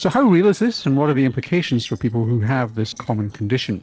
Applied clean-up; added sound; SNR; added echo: neural separator model SepFormer DNS4.